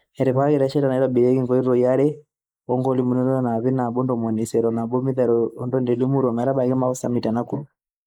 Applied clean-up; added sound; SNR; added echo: neural mask model Resemble Enhance denoiser.